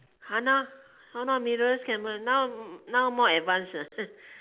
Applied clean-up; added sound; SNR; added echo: none; none; none; none.